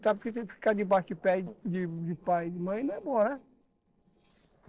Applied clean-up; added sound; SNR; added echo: neural separator model SepFormer DNS4.